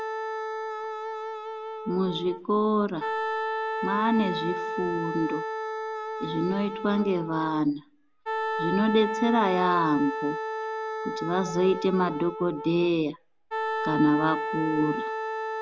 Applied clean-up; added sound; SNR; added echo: none; Wind instrument, woodwind instrument; 4 dB; none.